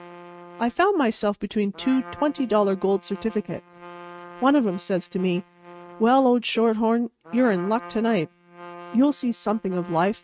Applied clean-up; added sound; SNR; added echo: neural mask model RNNoise.